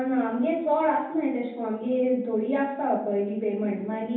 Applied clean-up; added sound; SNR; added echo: none; none; none; reverberation time 0.9 s.